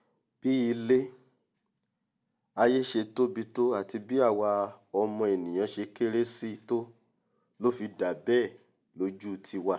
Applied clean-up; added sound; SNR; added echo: none; none; none; none.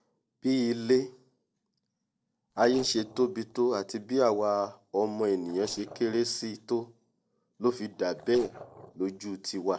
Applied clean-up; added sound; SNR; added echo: neural separator model SepFormer DNS4.